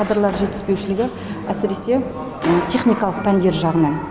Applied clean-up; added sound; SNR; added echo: none; none; none; none.